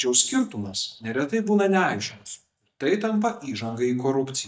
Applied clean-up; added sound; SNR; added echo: neural mask model DeepFilterNet 3.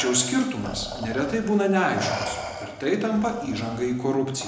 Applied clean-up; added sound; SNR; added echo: none; Respiratory sounds; 10 dB; reverberation time 0.9 s.